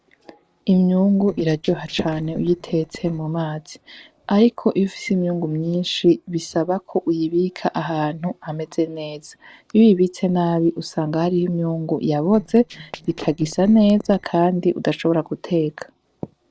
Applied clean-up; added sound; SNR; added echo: neural separator model SepFormer DNS4.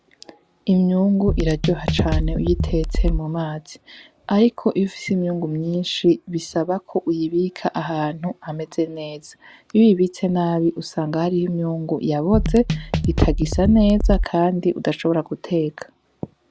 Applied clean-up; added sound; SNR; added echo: none; Drum kit; 0 dB; none.